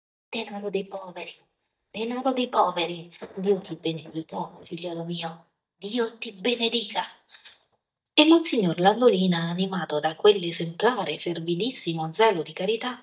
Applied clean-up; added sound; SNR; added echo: neural mask model DeepFilterNet 3.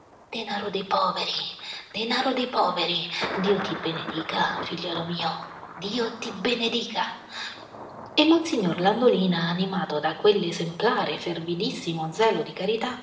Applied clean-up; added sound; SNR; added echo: none; Thunder; 15 dB; reverberation time 1.1 s.